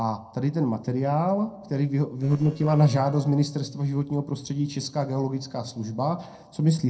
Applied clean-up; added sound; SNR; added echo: neural separator model SepFormer DNS4.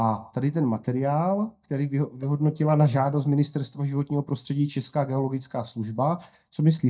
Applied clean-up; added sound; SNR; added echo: neural mask model DeepFilterNet 3.